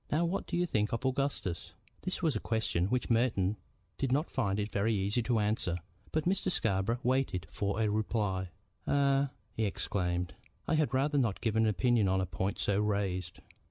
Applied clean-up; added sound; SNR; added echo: none; none; none; none.